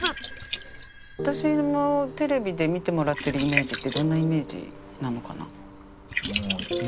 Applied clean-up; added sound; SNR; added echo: none; Liquid; 9 dB; none.